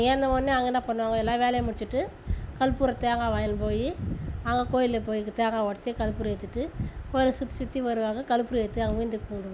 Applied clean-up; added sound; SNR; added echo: none; none; none; none.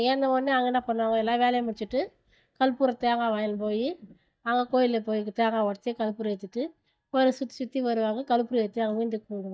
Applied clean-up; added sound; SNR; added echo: neural mask model DeepFilterNet 3.